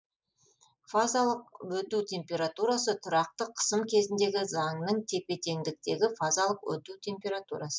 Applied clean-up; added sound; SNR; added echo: neural mask model Resemble Enhance denoiser.